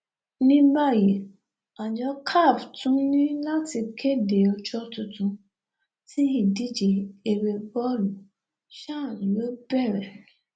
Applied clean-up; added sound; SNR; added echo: none; none; none; none.